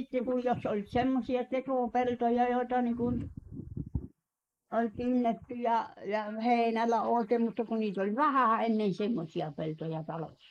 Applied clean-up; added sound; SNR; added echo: neural mask model Resemble Enhance denoiser.